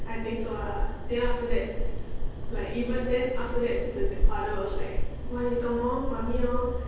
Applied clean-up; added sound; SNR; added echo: none; Fire; -3 dB; reverberation time 1.3 s.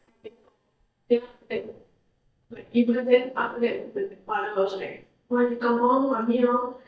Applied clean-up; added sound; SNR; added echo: neural mask model DeepFilterNet 3.